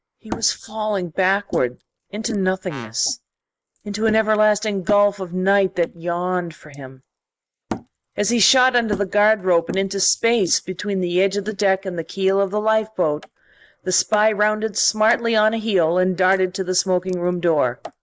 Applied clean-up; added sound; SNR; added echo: neural mask model Resemble Enhance denoiser.